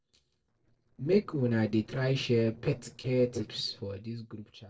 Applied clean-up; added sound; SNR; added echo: neural separator model SepFormer DNS4.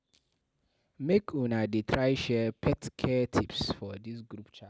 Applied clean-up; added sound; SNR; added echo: none; none; none; none.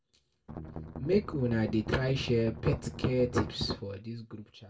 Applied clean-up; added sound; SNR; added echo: none; Strum; 10 dB; reverberation time 0.2 s.